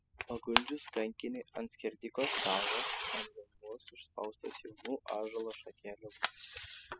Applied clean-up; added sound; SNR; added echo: classical method spectral subtraction.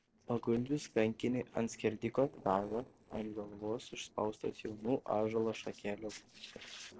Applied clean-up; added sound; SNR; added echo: neural separator model SepFormer DNS4.